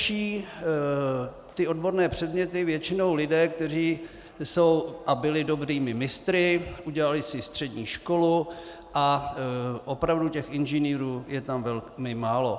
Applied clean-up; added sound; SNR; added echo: none; none; none; none.